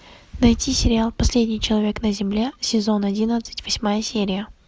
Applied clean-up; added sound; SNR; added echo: none; none; none; none.